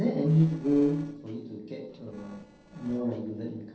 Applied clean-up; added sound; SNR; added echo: neural separator model SepFormer DNS4.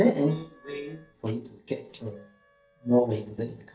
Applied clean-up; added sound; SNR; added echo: neural mask model DeepFilterNet 3.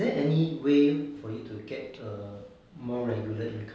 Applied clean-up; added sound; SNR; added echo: none; none; none; none.